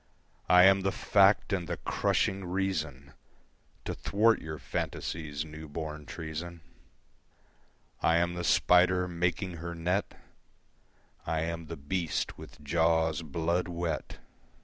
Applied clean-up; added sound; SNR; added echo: none; none; none; none.